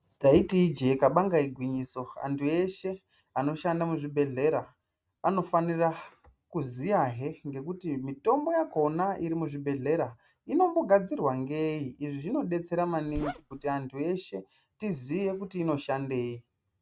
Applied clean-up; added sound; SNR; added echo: neural mask model RNNoise.